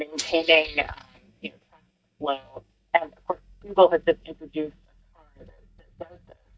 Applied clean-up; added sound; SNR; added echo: neural mask model DeepFilterNet 3.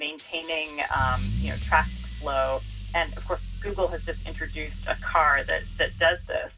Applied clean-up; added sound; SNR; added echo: none; Engine starting / Accelerating, revving, vroom / Car; 6 dB; reverberation time 0.4 s.